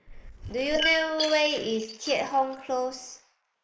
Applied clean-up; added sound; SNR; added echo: neural mask model Resemble Enhance denoiser.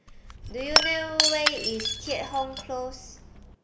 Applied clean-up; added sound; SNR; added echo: none; Shatter / Crushing; -3 dB; none.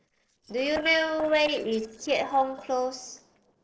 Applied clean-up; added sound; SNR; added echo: neural separator model SepFormer DNS4.